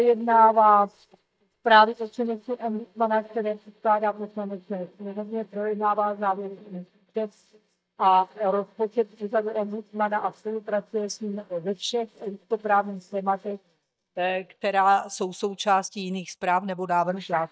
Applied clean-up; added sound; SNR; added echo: neural mask model DeepFilterNet 3.